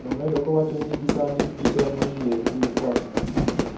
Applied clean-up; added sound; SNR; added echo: none; Fire / Fireworks; 0 dB; reverberation time 0.6 s.